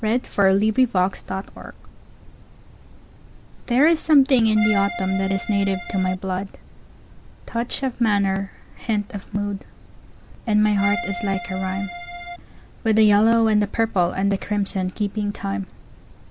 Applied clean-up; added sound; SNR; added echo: none; Accordion; 8 dB; none.